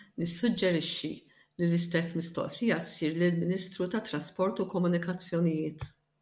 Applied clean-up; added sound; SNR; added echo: none; none; none; none.